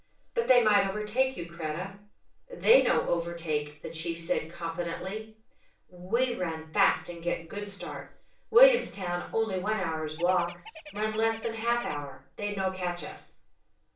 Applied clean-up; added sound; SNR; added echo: none; Bird; 14 dB; reverberation time 0.3 s.